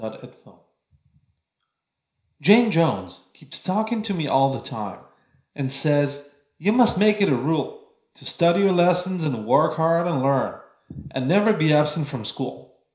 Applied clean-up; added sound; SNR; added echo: none; none; none; reverberation time 0.5 s.